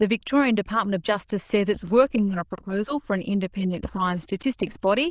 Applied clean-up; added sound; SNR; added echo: neural diffusion model UNIVERSE++.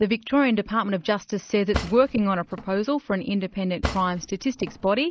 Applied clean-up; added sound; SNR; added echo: none; Cutlery, silverware / Drawer open or close; 9 dB; none.